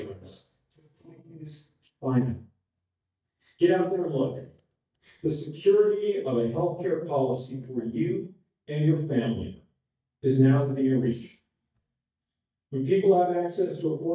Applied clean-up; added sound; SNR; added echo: neural mask model DeepFilterNet 3.